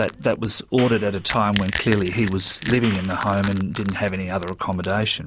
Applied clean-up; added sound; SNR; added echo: none; Crack / Crushing + Clapping; 10 dB; none.